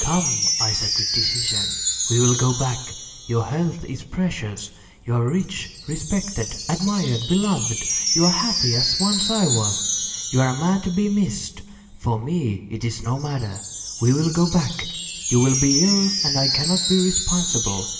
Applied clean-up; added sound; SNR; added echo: none; Wind chime; 3 dB; reverberation time 0.9 s.